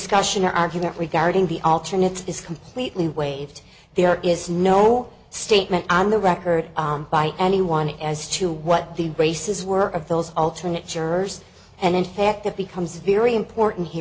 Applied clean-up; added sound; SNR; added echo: none; none; none; none.